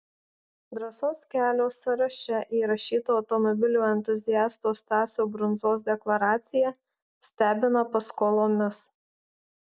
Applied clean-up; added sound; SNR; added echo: none; none; none; none.